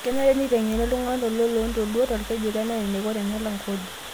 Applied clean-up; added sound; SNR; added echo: none; Water; 13 dB; none.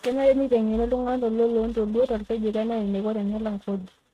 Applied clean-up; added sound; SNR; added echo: neural mask model RNNoise.